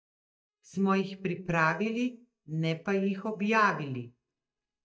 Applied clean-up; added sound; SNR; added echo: neural mask model DeepFilterNet 3.